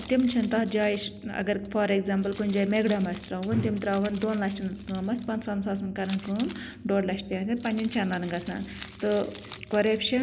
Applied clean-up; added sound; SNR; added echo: none; Keys jangling; 18 dB; none.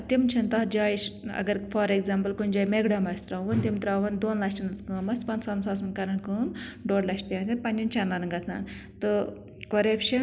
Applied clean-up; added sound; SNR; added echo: none; none; none; none.